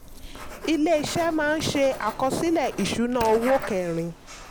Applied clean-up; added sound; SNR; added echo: none; Writing; 13 dB; none.